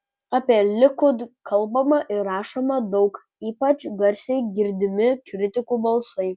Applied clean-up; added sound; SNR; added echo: none; none; none; none.